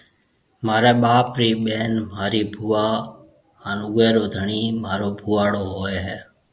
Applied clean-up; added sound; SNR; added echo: none; none; none; none.